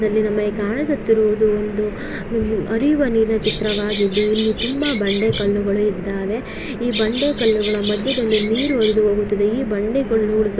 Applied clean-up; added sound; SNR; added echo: none; Bird vocalization, bird call, bird song; 8 dB; none.